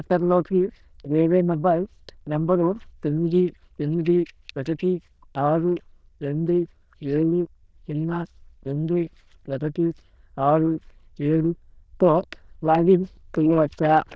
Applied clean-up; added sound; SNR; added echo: neural diffusion model UNIVERSE++.